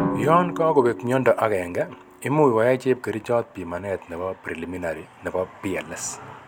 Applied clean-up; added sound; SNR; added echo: none; Drum; 12 dB; none.